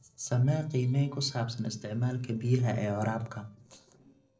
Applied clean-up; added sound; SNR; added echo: neural separator model SepFormer DNS4.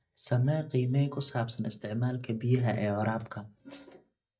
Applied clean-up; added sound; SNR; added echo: neural mask model DeepFilterNet 3.